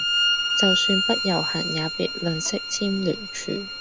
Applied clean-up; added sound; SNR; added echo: none; Bowed string instrument; -1 dB; none.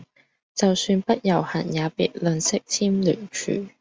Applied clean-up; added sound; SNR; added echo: none; none; none; none.